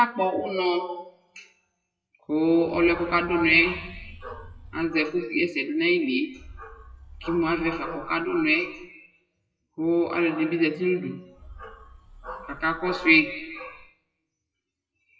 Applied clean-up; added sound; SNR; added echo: classical method WPE with log-MMSE.